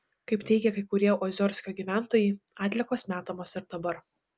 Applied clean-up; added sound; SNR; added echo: none; none; none; none.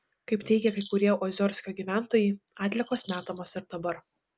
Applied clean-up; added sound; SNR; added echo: none; Bird vocalization, bird call, bird song; 12 dB; none.